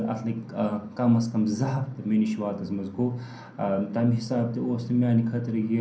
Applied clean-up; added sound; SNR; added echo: none; none; none; reverberation time 0.6 s.